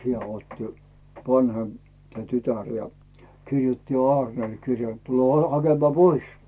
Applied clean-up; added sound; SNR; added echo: none; none; none; none.